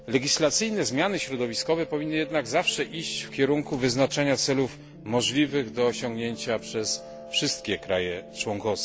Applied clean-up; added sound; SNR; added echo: none; Piano; 17 dB; none.